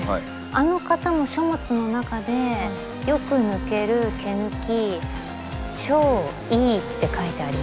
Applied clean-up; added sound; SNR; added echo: none; Wind instrument, woodwind instrument; 13 dB; none.